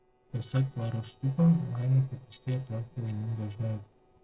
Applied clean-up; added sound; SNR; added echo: neural separator model SepFormer DNS4.